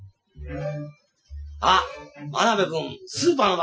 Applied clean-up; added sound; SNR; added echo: classical method Wiener filter.